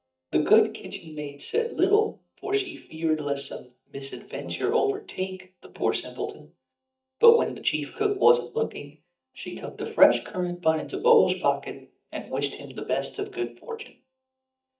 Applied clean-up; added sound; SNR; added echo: neural mask model DeepFilterNet 3.